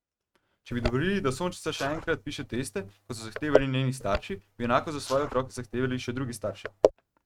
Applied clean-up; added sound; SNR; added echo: neural mask model RNNoise.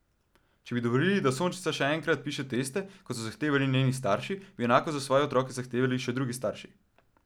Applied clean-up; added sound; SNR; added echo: none; none; none; none.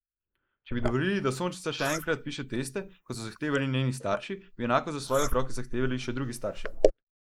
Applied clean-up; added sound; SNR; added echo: neural mask model Resemble Enhance denoiser.